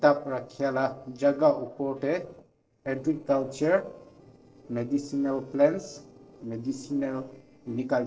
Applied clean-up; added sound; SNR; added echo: neural separator model SepFormer DNS4.